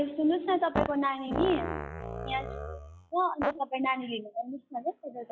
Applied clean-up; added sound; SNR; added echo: classical method log-MMSE.